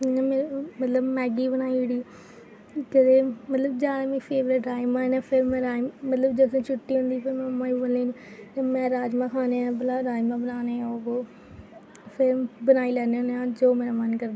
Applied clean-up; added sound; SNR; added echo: none; none; none; none.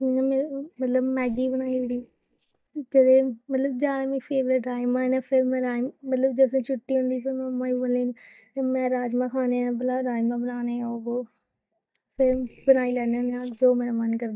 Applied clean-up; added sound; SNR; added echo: neural mask model DeepFilterNet 3.